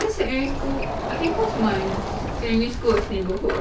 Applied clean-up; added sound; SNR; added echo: none; Door; 3 dB; none.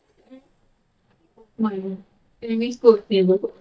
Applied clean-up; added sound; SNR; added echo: neural mask model DeepFilterNet 3.